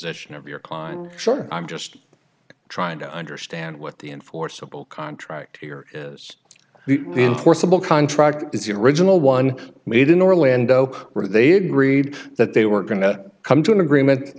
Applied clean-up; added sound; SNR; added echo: none; Brass instrument; 19 dB; none.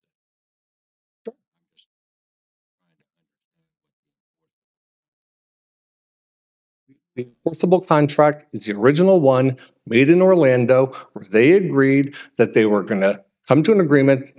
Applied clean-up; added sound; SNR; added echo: neural mask model DeepFilterNet 3.